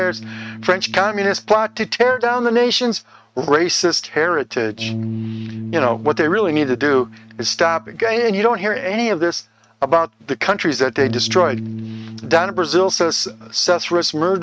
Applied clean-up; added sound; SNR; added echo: neural mask model RNNoise.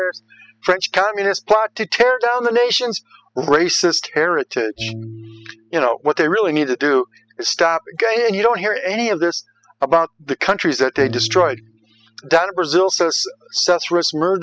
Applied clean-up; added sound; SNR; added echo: classical method spectral subtraction.